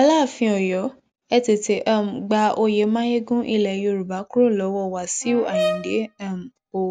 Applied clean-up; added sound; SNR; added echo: none; Brass instrument; 7 dB; none.